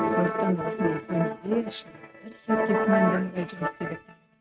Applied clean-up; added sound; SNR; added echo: neural mask model RNNoise.